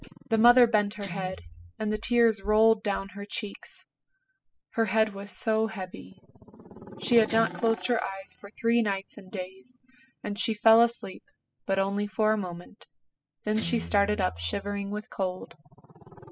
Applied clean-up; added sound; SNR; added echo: classical method spectral subtraction.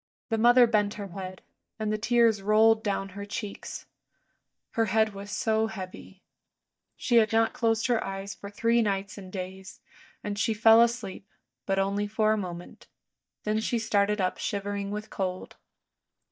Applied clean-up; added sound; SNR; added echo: neural mask model DeepFilterNet 3.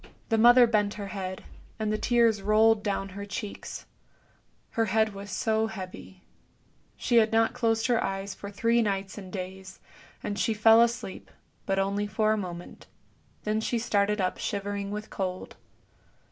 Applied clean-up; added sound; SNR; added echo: none; none; none; none.